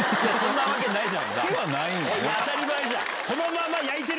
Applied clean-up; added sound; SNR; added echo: none; none; none; none.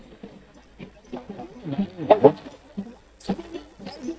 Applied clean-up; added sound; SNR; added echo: neural mask model DeepFilterNet 3.